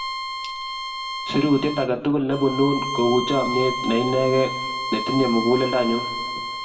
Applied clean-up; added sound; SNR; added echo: none; Bowed string instrument; 6 dB; reverberation time 1.4 s.